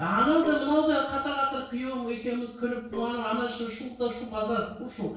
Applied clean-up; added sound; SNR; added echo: neural separator model SepFormer DNS4.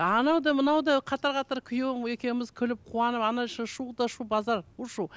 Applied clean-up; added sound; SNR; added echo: none; none; none; none.